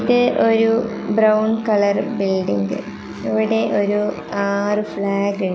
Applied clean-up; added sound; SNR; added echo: none; Musical instrument; 14 dB; none.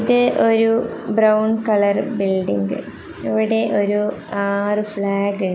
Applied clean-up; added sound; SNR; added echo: none; none; none; none.